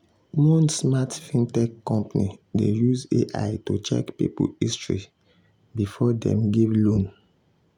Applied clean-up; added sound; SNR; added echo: none; none; none; none.